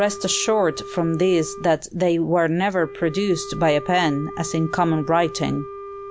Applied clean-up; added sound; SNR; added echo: none; Wind instrument, woodwind instrument; 14 dB; none.